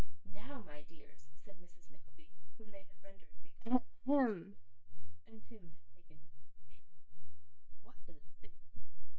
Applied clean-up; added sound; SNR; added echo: neural mask model DeepFilterNet 3.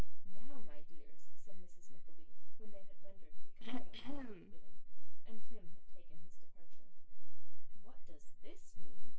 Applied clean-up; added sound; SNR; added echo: neural separator model SepFormer DNS4.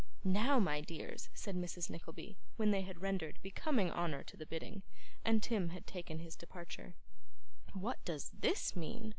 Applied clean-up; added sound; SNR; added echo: none; none; none; none.